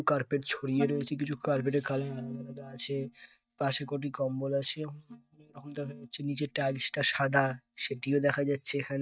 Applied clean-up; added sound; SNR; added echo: neural mask model DeepFilterNet 3.